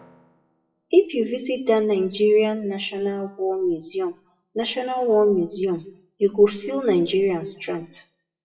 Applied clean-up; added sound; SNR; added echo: classical method WPE with log-MMSE.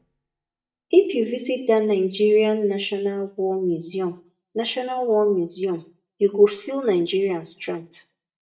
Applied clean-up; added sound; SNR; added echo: neural mask model DeepFilterNet 3.